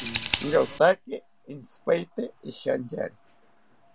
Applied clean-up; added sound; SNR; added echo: none; Scissors; 11 dB; none.